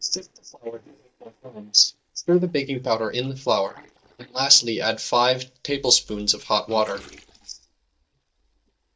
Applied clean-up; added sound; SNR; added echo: neural mask model DeepFilterNet 3.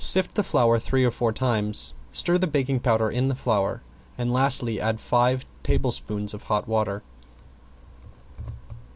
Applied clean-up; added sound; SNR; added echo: none; none; none; none.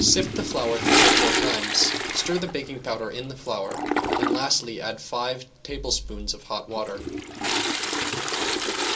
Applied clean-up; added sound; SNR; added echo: none; Toilet flush; -2 dB; reverberation time 0.2 s.